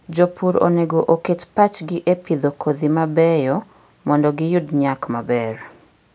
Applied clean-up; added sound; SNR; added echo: none; none; none; none.